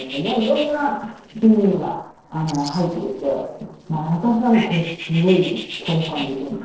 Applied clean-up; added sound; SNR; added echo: neural separator model SepFormer DNS4.